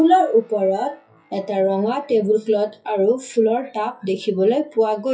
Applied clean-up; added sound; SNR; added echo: classical method WPE with log-MMSE.